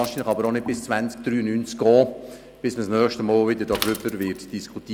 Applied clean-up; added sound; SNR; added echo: none; Mechanisms / Bicycle; 17 dB; none.